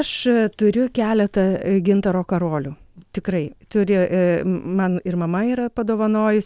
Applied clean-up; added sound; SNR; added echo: none; none; none; none.